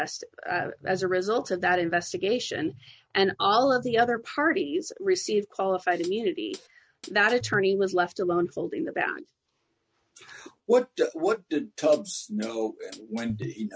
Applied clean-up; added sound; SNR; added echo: neural mask model RNNoise.